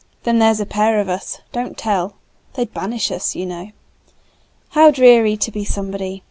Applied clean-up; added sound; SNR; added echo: none; none; none; none.